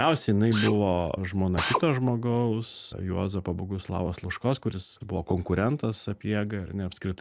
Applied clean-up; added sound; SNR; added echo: neural mask model Resemble Enhance denoiser.